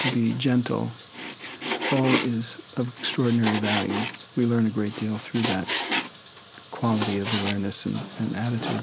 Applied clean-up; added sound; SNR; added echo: none; Frying (food); 5 dB; none.